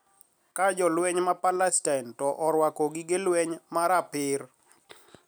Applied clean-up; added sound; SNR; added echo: none; none; none; none.